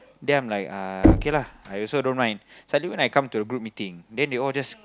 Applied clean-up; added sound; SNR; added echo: none; Knock; -1 dB; none.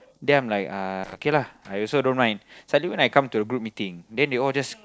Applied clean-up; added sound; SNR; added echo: neural separator model SepFormer DNS4.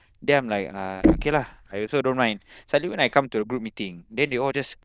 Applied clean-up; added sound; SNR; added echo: neural diffusion model UNIVERSE++.